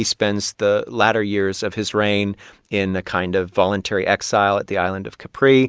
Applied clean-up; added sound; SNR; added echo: none; none; none; none.